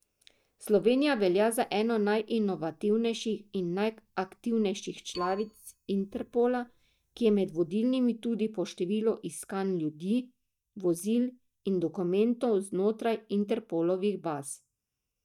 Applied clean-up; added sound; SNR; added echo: neural mask model DeepFilterNet 3.